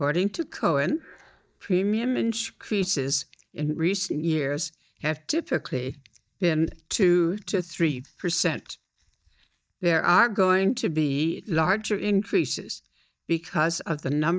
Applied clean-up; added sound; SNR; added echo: neural mask model DeepFilterNet 3.